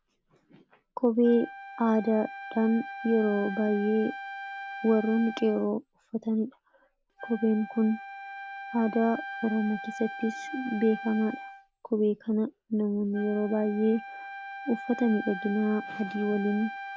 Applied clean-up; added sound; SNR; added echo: none; Wind instrument, woodwind instrument; 12 dB; none.